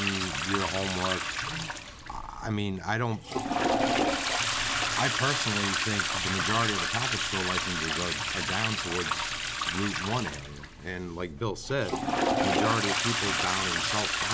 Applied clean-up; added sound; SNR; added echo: none; Toilet flush; -3 dB; none.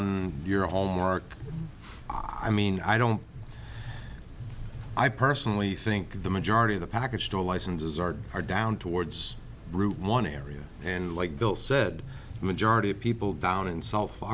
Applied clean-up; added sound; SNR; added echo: none; none; none; none.